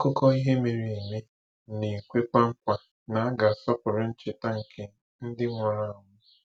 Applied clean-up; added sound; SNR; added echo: none; none; none; none.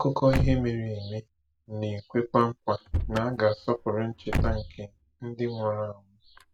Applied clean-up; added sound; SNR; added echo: none; Slam / Car; 6 dB; none.